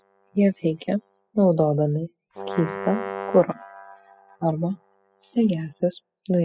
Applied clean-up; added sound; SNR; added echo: classical method spectral subtraction.